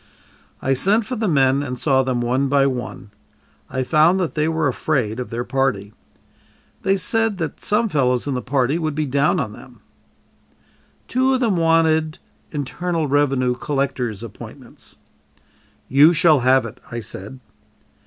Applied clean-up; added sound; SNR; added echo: none; none; none; none.